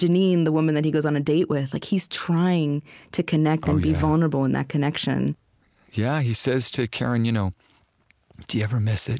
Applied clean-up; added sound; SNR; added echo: none; none; none; none.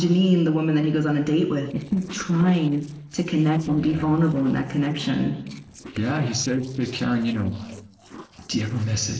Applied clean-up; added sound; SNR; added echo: neural separator model SepFormer DNS4.